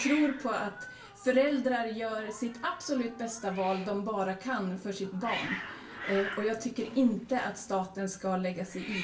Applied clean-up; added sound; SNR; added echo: none; Hiss; 12 dB; reverberation time 0.3 s.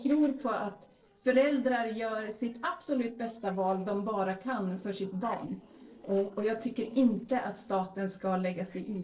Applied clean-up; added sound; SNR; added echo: neural separator model SepFormer DNS4.